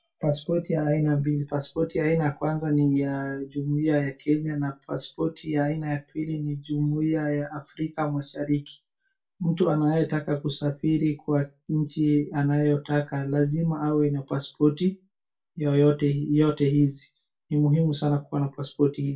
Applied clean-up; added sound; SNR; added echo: none; none; none; reverberation time 0.2 s.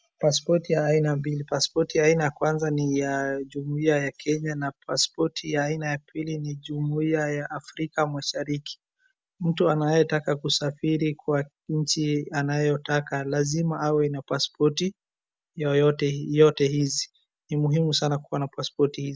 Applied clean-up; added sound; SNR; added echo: none; none; none; none.